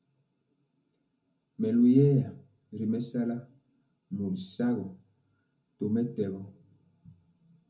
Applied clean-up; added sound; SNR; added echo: none; none; none; reverberation time 0.3 s.